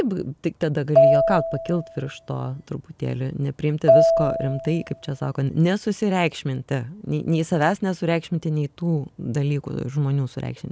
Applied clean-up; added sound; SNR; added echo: none; Marimba, xylophone; -1 dB; none.